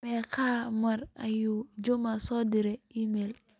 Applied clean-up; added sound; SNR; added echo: none; none; none; none.